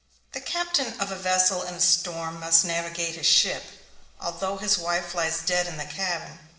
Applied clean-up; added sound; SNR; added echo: neural separator model SepFormer DNS4.